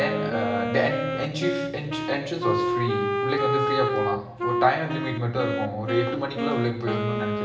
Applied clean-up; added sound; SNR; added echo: none; Wind instrument, woodwind instrument; 0 dB; reverberation time 0.7 s.